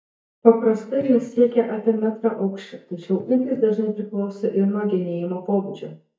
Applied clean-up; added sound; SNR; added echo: neural mask model DeepFilterNet 3.